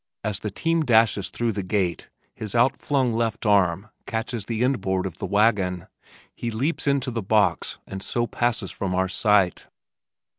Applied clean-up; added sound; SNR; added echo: none; none; none; none.